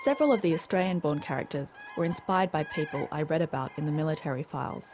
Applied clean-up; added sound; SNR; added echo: none; Bird vocalization, bird call, bird song; 17 dB; none.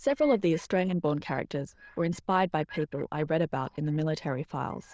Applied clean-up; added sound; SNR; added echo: neural diffusion model UNIVERSE++.